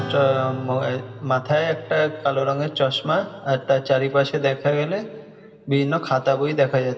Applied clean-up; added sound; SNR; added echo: none; Acoustic guitar / Strum; 18 dB; reverberation time 1.8 s.